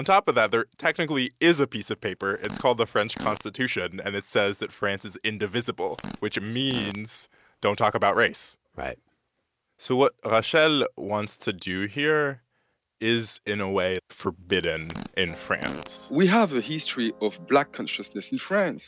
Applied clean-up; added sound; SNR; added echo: none; Fart; 16 dB; none.